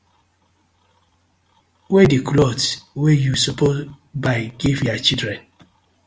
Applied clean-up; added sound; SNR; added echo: none; none; none; none.